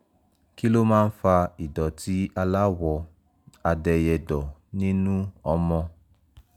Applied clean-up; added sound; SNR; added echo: none; none; none; none.